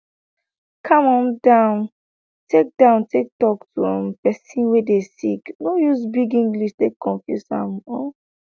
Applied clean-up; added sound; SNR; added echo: none; none; none; none.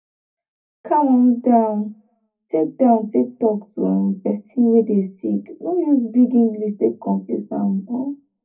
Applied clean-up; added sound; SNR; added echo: none; none; none; reverberation time 0.3 s.